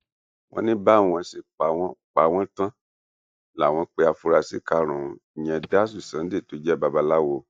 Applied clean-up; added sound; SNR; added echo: neural mask model DeepFilterNet 3.